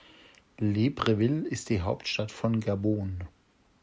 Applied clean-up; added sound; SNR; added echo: none; none; none; none.